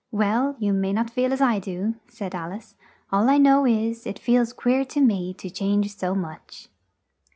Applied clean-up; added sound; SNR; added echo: none; none; none; none.